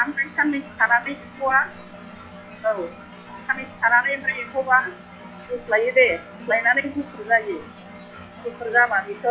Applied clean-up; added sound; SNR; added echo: classical method log-MMSE.